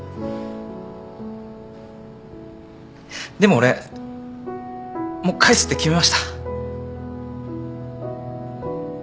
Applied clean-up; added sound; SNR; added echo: none; none; none; none.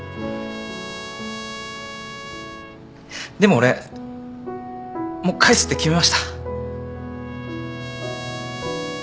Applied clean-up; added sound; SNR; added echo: none; Trumpet; 15 dB; none.